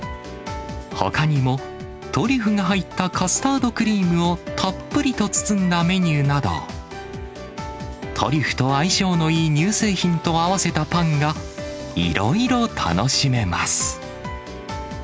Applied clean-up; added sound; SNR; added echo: none; none; none; none.